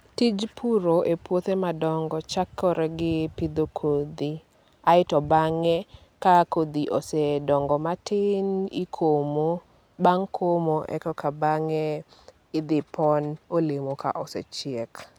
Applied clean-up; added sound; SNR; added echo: none; none; none; none.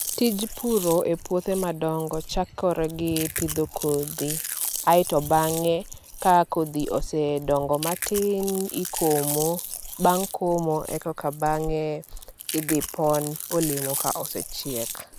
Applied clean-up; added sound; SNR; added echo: none; Chewing, mastication; 8 dB; none.